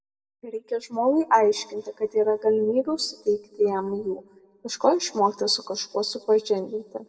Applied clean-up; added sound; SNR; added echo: none; none; none; reverberation time 0.7 s.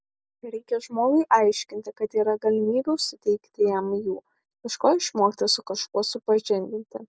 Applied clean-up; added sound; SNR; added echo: none; none; none; none.